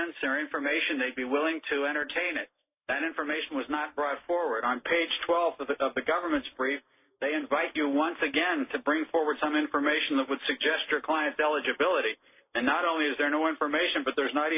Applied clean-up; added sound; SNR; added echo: neural mask model Resemble Enhance denoiser.